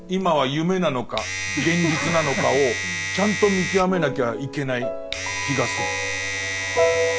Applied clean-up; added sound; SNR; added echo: none; Domestic sounds, home sounds; 5 dB; none.